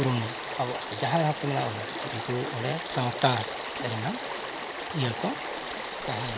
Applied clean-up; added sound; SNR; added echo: none; Stream / Frog; 4 dB; none.